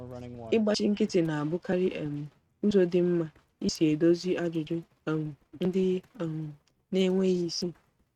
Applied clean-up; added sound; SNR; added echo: neural mask model RNNoise.